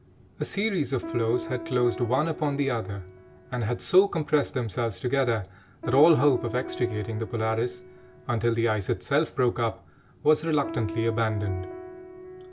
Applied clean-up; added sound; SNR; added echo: none; Piano; 13 dB; none.